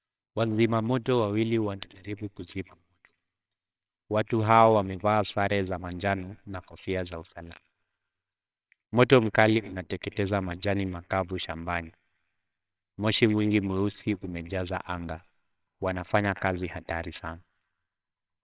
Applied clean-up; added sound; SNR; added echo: neural separator model SepFormer WHAMR!.